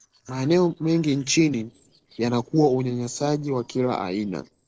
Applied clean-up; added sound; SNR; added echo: neural separator model SepFormer DNS4.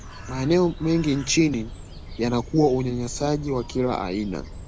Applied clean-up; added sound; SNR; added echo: none; Bird; 13 dB; none.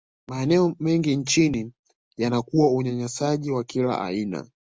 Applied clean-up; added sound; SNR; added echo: none; none; none; none.